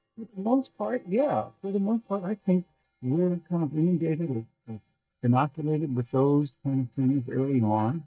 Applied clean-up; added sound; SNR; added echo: neural mask model DeepFilterNet 3.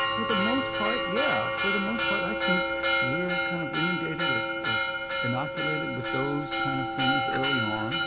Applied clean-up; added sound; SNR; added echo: none; Church bell; -5 dB; none.